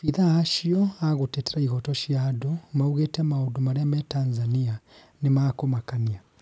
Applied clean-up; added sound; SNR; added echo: none; none; none; none.